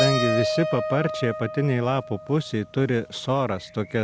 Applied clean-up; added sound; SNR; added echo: none; Keyboard (musical); 5 dB; none.